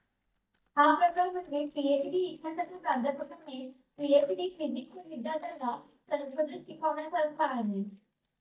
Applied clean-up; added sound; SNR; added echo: neural mask model DeepFilterNet 3.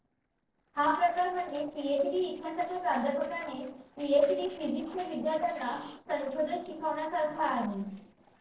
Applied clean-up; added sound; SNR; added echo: neural separator model SepFormer DNS4.